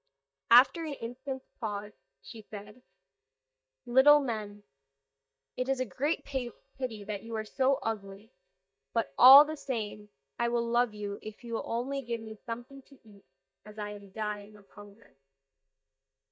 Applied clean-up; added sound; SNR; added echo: neural mask model DeepFilterNet 3.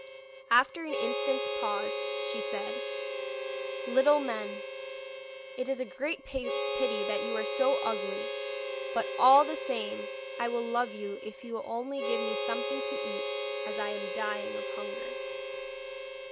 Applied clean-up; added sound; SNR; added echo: none; Harmonica; 2 dB; none.